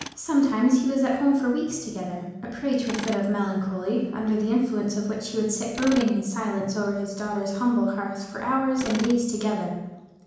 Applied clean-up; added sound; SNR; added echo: none; Tools; 18 dB; reverberation time 1.0 s.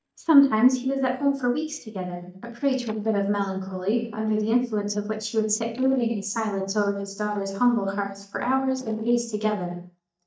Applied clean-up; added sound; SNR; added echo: neural mask model DeepFilterNet 3.